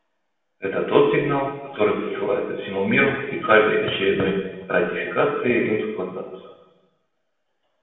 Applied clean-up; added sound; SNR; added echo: none; none; none; reverberation time 1.1 s.